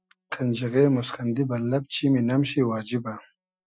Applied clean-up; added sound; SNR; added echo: classical method Wiener filter.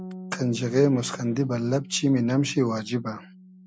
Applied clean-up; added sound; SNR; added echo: none; Bass guitar; 17 dB; none.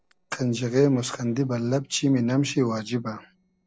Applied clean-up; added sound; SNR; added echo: neural separator model SepFormer DNS4.